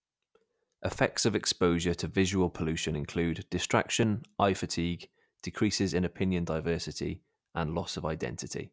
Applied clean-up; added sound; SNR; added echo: none; none; none; none.